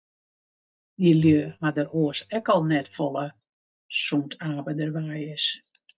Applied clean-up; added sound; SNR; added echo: neural mask model DeepFilterNet 3.